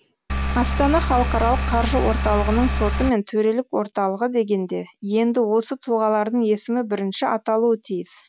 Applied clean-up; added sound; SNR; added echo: none; Engine; 1 dB; none.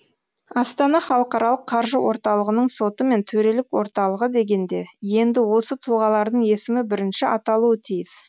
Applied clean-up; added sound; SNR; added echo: none; none; none; none.